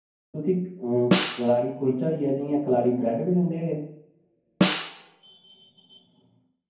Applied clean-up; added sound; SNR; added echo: none; Snare drum; 1 dB; reverberation time 0.9 s.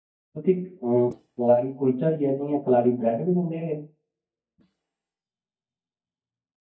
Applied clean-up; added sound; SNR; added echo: neural mask model DeepFilterNet 3.